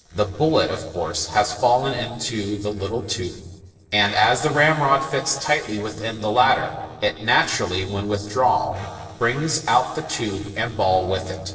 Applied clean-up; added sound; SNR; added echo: neural separator model SepFormer DNS4.